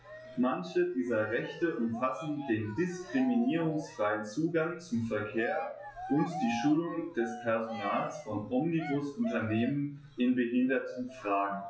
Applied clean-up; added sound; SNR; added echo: classical method log-MMSE.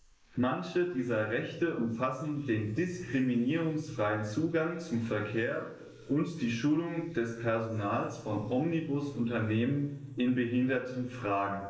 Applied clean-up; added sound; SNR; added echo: neural mask model Resemble Enhance denoiser.